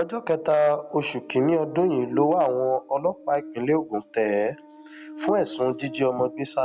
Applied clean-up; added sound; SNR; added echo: none; Buzz; 13 dB; none.